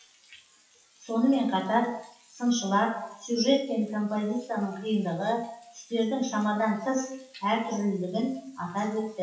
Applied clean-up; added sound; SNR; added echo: classical method WPE with log-MMSE.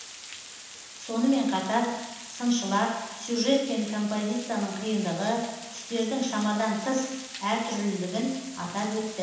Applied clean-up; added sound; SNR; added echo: none; Water; 14 dB; reverberation time 1.1 s.